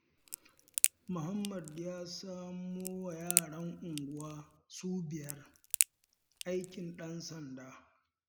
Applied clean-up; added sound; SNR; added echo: none; Crack; -4 dB; none.